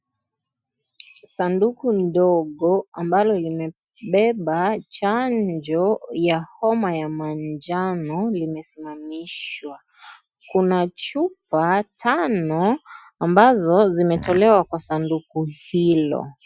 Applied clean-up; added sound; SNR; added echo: classical method Wiener filter.